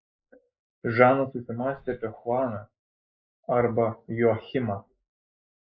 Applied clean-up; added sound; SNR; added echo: neural mask model Resemble Enhance denoiser.